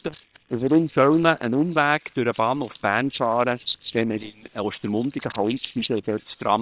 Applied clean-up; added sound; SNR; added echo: neural separator model SepFormer WHAM!.